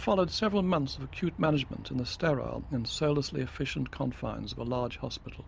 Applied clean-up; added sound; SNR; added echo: none; Aircraft; 15 dB; none.